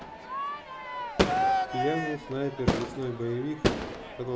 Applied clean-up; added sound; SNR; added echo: none; Crowd / Fireworks; -4 dB; reverberation time 1.5 s.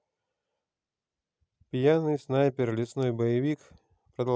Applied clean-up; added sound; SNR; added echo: none; none; none; none.